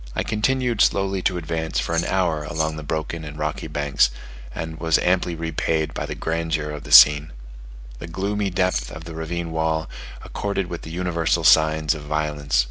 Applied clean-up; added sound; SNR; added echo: none; Keys jangling; 9 dB; none.